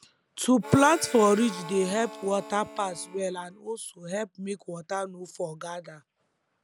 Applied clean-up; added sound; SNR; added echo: none; Harmonica; 14 dB; none.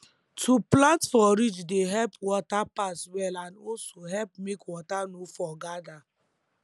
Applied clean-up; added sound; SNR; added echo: none; none; none; none.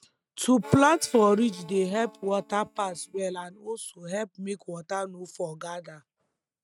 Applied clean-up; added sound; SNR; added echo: neural mask model RNNoise.